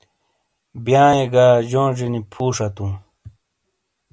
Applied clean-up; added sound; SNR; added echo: none; none; none; none.